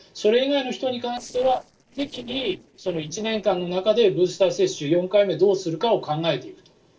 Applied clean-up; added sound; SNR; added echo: neural separator model SepFormer DNS4.